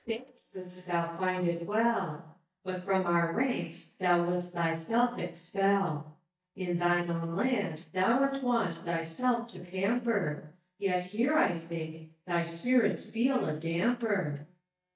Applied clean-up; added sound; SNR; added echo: neural mask model DeepFilterNet 3.